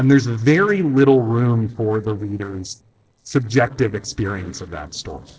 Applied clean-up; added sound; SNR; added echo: neural separator model SepFormer DNS4.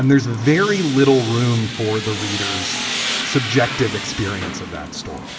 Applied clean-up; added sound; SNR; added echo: none; Tools; 7 dB; reverberation time 1.8 s.